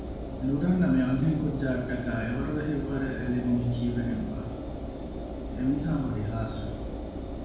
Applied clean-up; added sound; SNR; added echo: none; Engine; 6 dB; reverberation time 0.9 s.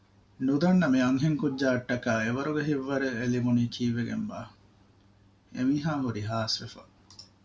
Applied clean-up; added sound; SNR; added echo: none; none; none; none.